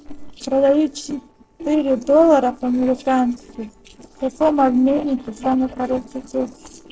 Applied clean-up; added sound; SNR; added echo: neural separator model SepFormer DNS4.